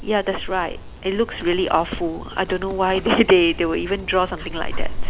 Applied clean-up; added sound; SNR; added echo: none; Dog; 6 dB; none.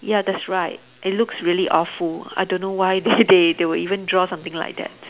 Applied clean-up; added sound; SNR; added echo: none; none; none; none.